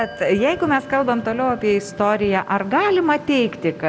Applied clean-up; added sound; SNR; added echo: none; Bell; 20 dB; none.